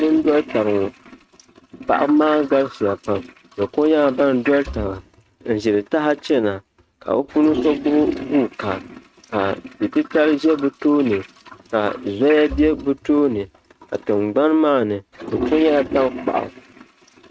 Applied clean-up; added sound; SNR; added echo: neural mask model RNNoise.